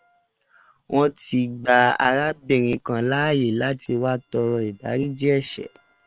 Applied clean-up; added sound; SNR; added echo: neural separator model SepFormer WHAM!.